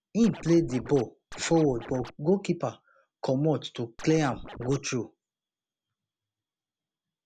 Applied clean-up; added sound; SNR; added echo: none; Scratching (performance technique); 13 dB; none.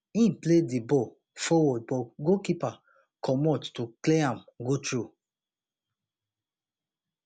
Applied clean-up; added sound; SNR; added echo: none; none; none; none.